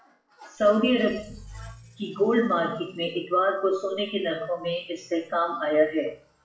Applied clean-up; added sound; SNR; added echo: classical method WPE with log-MMSE.